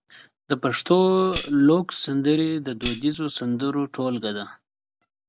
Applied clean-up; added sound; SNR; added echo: none; Tambourine; -2 dB; none.